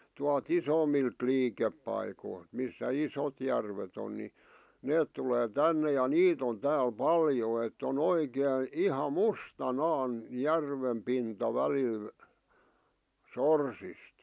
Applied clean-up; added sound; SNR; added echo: none; none; none; none.